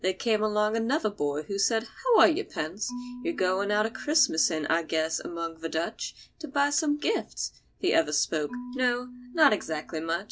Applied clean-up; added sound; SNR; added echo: none; Marimba, xylophone / Wood; 18 dB; none.